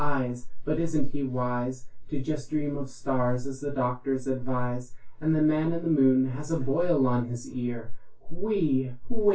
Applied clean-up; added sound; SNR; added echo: none; none; none; reverberation time 0.2 s.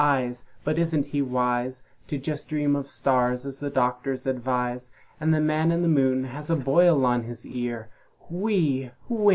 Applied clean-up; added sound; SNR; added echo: none; none; none; none.